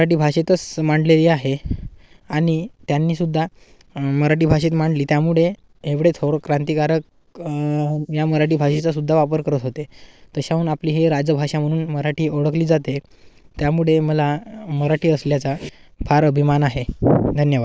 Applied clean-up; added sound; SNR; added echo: neural mask model Resemble Enhance denoiser.